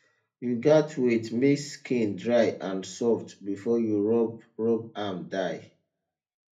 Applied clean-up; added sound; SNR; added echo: none; none; none; reverberation time 0.3 s.